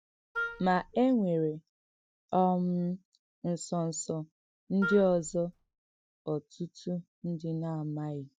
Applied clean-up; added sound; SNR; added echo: none; Wind instrument, woodwind instrument; 8 dB; none.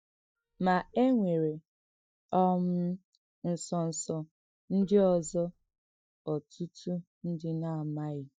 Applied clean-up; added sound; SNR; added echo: neural mask model DeepFilterNet 3.